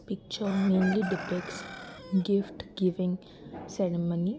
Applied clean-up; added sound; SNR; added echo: none; Chicken, rooster; 15 dB; none.